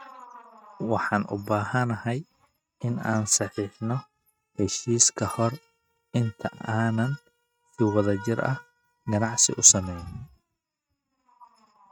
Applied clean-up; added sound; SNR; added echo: neural mask model RNNoise.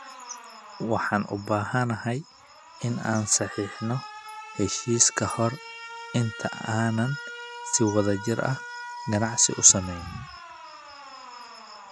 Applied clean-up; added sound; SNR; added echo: none; Alarm; 14 dB; none.